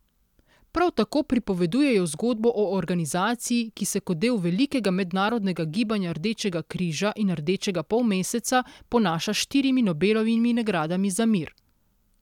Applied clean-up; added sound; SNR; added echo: none; none; none; none.